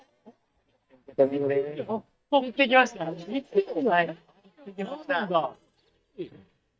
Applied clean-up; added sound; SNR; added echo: neural mask model DeepFilterNet 3.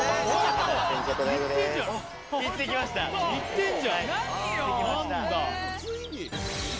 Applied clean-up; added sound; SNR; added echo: none; Chime + Bird vocalization, bird call, bird song; 19 dB; none.